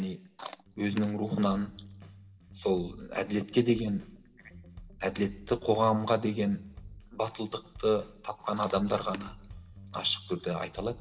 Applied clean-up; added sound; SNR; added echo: none; Chewing, mastication; 16 dB; reverberation time 0.7 s.